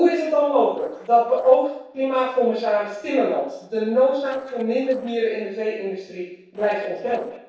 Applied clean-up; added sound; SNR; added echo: neural separator model SepFormer DNS4.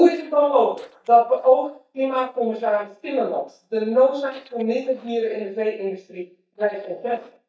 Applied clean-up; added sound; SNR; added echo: neural mask model DeepFilterNet 3.